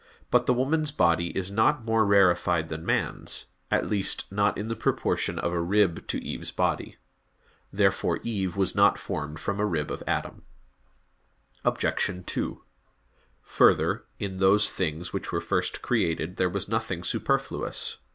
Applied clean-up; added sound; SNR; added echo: none; none; none; none.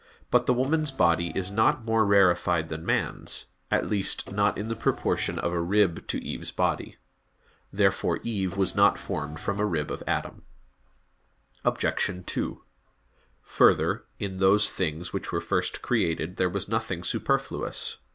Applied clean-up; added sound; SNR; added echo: none; Car; 16 dB; none.